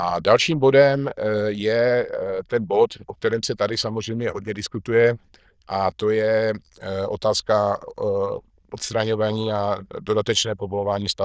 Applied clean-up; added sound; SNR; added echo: neural diffusion model UNIVERSE++.